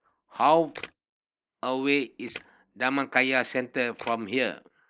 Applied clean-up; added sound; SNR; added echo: neural mask model Resemble Enhance denoiser.